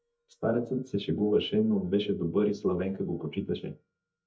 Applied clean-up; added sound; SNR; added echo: neural mask model DeepFilterNet 3.